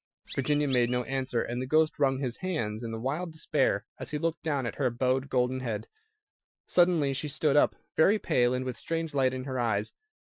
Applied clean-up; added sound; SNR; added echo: classical method Wiener filter.